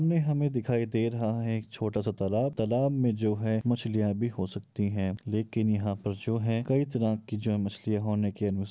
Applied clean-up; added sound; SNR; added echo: none; none; none; none.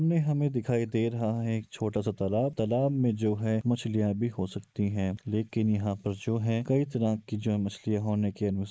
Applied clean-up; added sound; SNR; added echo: neural mask model Resemble Enhance denoiser.